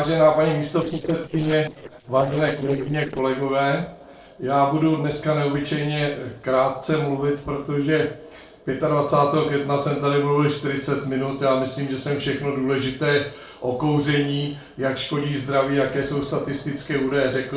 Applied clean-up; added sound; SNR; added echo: neural separator model SepFormer DNS4.